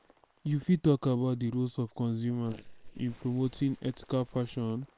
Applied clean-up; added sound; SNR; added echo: neural separator model SepFormer WHAM!.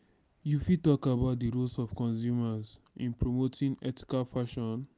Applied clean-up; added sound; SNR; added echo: none; none; none; none.